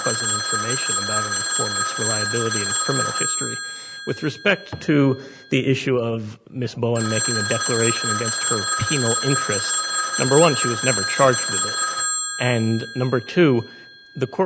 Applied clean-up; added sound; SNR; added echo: none; Telephone; 1 dB; none.